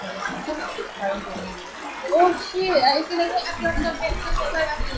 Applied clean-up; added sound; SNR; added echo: classical method log-MMSE.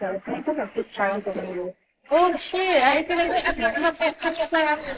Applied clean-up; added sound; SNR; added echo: neural mask model Resemble Enhance denoiser.